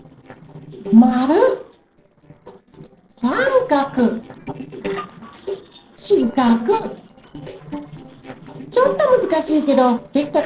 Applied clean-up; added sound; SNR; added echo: neural separator model SepFormer DNS4.